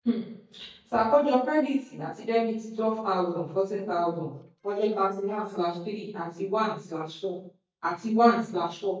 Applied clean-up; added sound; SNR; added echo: neural mask model DeepFilterNet 3.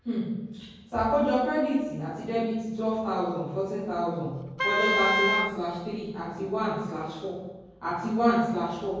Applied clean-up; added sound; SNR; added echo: none; Wind instrument, woodwind instrument; 0 dB; reverberation time 1.3 s.